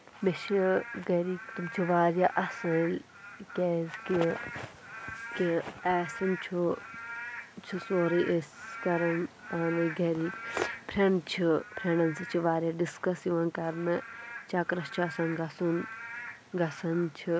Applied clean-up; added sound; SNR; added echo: none; Rain / Frog; 13 dB; none.